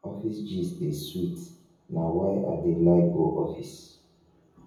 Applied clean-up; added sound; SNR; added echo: none; none; none; reverberation time 0.7 s.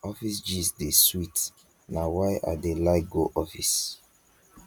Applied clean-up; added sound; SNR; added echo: none; none; none; none.